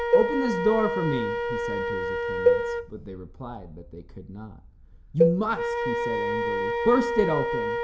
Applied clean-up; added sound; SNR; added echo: none; Wind instrument, woodwind instrument + Cowbell; -2 dB; none.